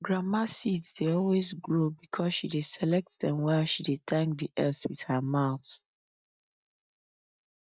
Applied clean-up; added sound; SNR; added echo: neural mask model DeepFilterNet 3.